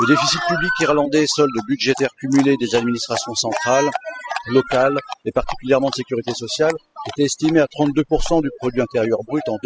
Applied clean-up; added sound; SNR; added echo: classical method spectral subtraction.